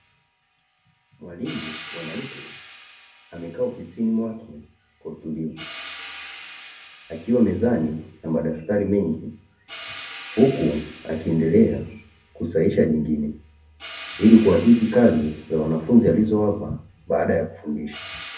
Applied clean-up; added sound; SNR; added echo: none; Hi-hat; 20 dB; reverberation time 0.3 s.